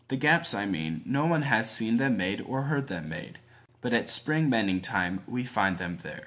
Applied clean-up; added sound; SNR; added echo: none; none; none; none.